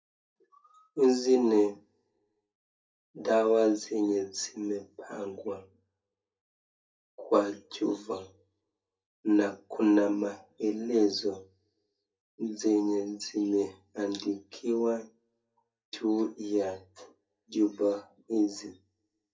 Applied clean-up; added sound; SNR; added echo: none; none; none; reverberation time 0.3 s.